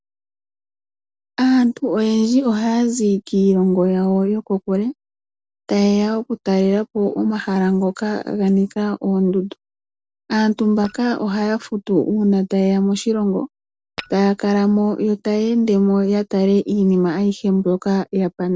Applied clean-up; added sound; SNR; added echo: neural separator model SepFormer DNS4.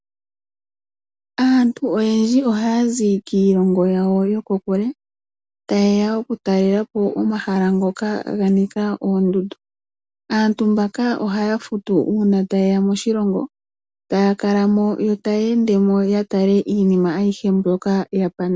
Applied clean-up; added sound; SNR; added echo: none; none; none; none.